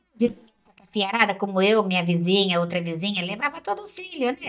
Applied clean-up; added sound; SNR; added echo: neural mask model DeepFilterNet 3.